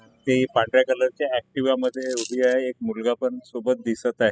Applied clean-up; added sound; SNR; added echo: classical method spectral subtraction.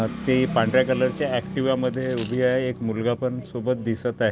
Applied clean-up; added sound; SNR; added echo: none; Coin (dropping); 15 dB; none.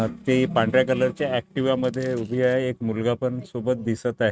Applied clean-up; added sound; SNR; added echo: neural mask model RNNoise.